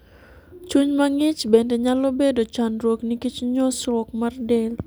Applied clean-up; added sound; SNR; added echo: none; none; none; none.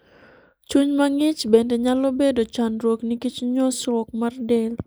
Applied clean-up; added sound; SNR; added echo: neural mask model Resemble Enhance denoiser.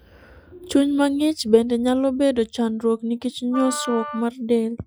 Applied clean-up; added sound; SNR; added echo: classical method Wiener filter.